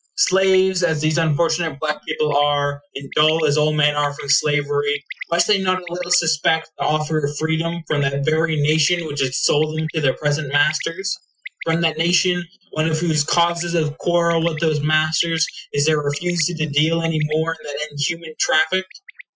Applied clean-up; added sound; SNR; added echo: classical method Wiener filter.